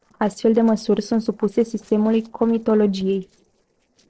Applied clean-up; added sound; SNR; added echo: neural separator model SepFormer DNS4.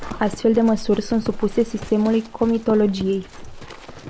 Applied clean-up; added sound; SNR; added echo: none; Livestock, farm animals, working animals; 13 dB; none.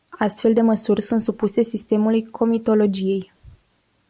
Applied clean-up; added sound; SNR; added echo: none; none; none; none.